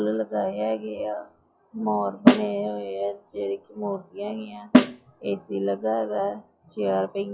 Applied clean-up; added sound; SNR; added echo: classical method log-MMSE.